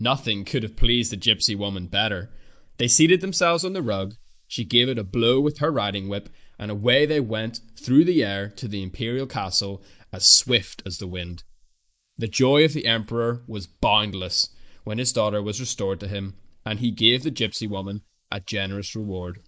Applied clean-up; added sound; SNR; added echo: neural mask model Resemble Enhance denoiser.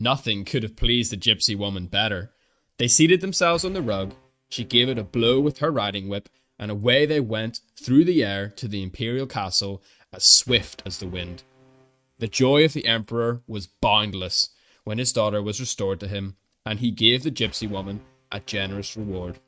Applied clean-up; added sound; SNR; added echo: neural mask model RNNoise.